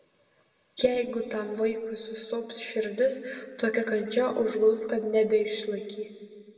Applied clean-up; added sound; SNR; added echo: none; none; none; reverberation time 1.7 s.